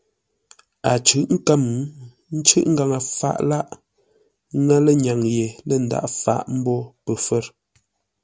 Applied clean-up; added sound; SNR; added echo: none; none; none; none.